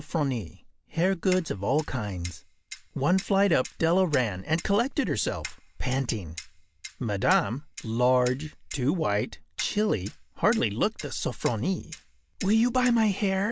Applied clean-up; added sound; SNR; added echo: none; Clock; 18 dB; none.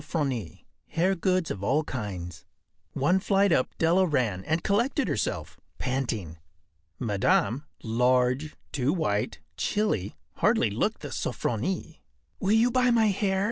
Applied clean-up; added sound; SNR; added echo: none; none; none; none.